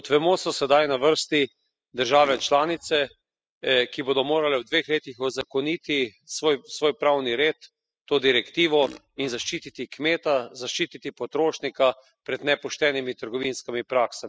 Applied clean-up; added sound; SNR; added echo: classical method spectral subtraction.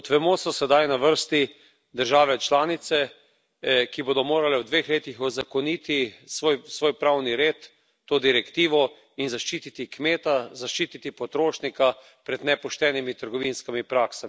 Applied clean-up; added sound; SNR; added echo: none; none; none; none.